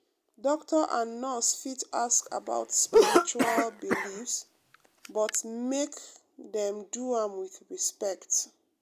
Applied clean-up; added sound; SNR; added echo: none; Cough; -3 dB; none.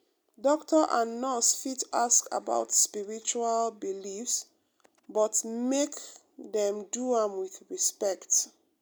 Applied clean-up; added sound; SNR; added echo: none; none; none; none.